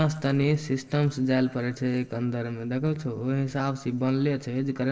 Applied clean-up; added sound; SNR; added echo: neural separator model SepFormer DNS4.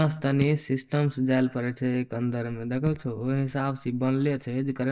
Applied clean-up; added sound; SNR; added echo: neural mask model DeepFilterNet 3.